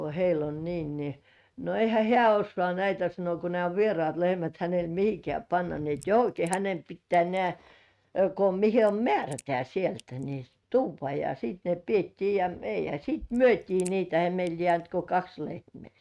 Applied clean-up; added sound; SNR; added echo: neural mask model RNNoise.